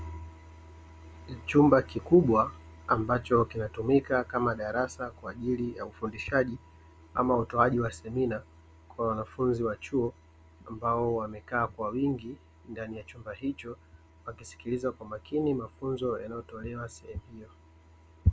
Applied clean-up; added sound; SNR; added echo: none; none; none; none.